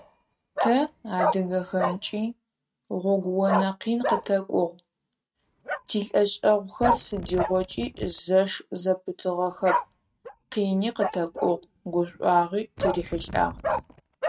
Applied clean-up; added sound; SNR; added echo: neural mask model RNNoise.